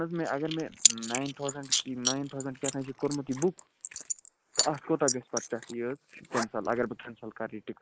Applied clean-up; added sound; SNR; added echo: neural mask model Resemble Enhance denoiser.